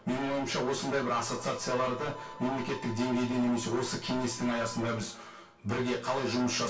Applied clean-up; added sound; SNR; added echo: none; Harmonica; 17 dB; reverberation time 0.2 s.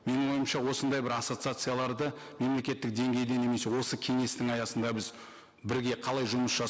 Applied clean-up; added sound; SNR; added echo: none; none; none; none.